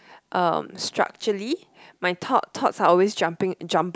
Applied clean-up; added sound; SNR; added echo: none; none; none; none.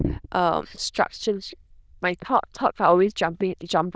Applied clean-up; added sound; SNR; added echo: neural diffusion model UNIVERSE++.